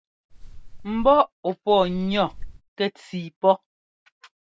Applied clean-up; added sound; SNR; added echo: none; Wind; 11 dB; none.